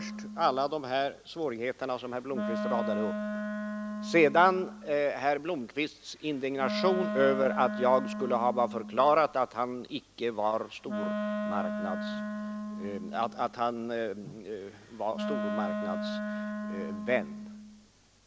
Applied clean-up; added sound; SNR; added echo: none; Wind instrument, woodwind instrument; 6 dB; none.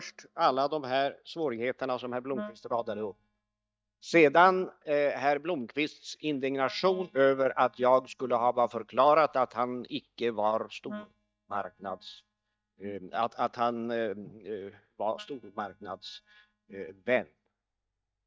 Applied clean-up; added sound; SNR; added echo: neural mask model DeepFilterNet 3.